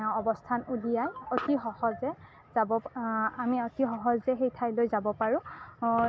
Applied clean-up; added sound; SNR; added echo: none; none; none; none.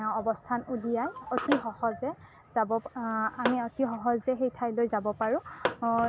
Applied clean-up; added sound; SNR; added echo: none; Tap / Hammer; 7 dB; none.